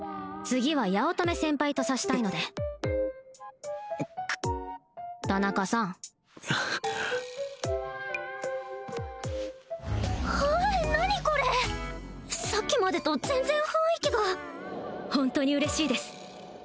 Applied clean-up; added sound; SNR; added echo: none; none; none; none.